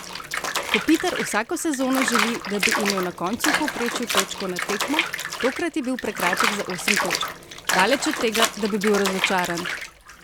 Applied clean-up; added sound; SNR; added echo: none; Bathtub (filling or washing) / Water; 1 dB; none.